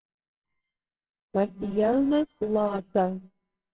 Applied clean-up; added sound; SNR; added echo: neural separator model SepFormer WHAMR!.